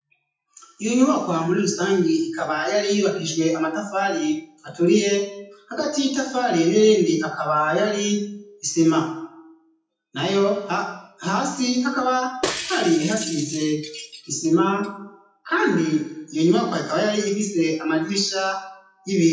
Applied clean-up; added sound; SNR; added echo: classical method WPE with log-MMSE.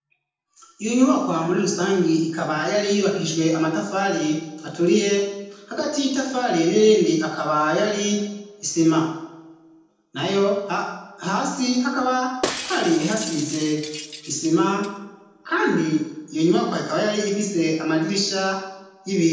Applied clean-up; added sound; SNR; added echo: neural separator model SepFormer DNS4.